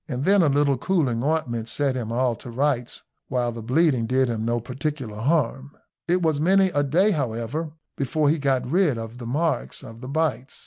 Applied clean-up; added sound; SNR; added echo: none; none; none; none.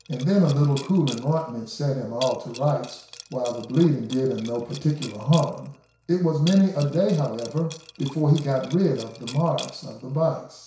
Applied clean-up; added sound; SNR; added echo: none; Liquid; 19 dB; reverberation time 0.6 s.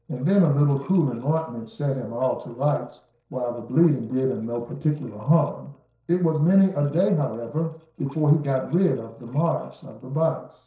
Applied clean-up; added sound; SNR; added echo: neural separator model SepFormer DNS4.